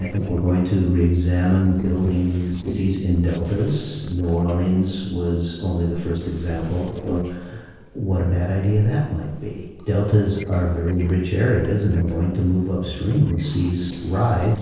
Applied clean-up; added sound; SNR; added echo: neural separator model SepFormer DNS4.